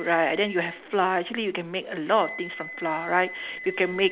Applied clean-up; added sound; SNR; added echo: none; Wind instrument, woodwind instrument; 14 dB; none.